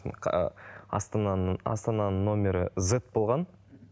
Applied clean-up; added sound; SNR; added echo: none; none; none; none.